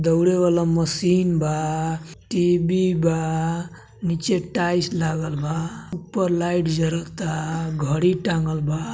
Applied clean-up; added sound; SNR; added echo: none; none; none; none.